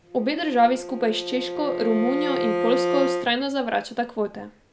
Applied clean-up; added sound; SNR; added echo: none; Bowed string instrument; 4 dB; none.